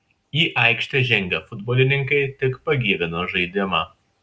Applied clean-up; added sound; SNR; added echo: none; none; none; none.